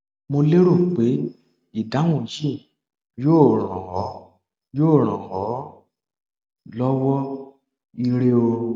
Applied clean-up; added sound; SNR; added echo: none; none; none; none.